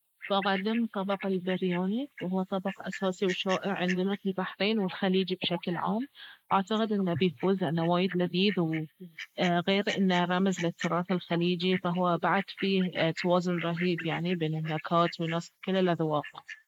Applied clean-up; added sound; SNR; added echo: neural mask model Resemble Enhance denoiser.